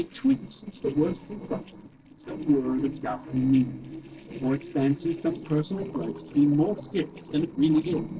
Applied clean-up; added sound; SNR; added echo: neural separator model SepFormer DNS4.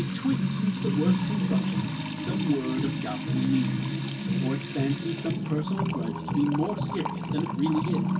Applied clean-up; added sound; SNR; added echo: none; Trickle, dribble / Water tap, faucet / Music; -2 dB; reverberation time 0.2 s.